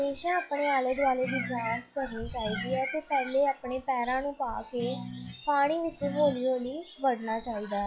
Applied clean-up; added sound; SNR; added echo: classical method log-MMSE.